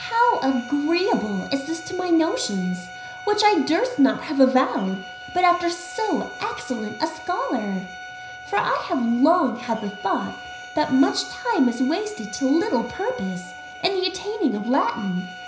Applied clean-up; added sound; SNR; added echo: none; Bowed string instrument; 15 dB; reverberation time 0.5 s.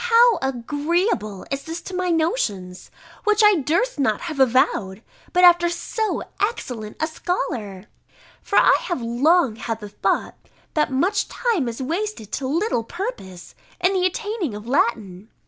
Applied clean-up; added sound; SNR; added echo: none; none; none; none.